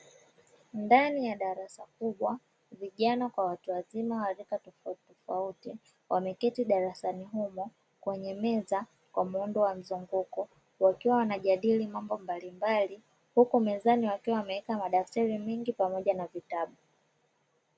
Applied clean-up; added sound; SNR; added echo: none; none; none; none.